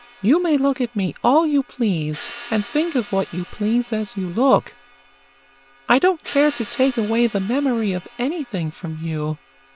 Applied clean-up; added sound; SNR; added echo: none; Crash cymbal; 20 dB; none.